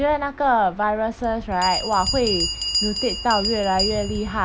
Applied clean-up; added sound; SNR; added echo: none; Bell; 6 dB; none.